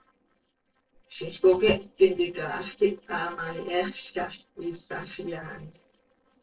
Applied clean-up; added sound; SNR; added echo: neural separator model SepFormer DNS4.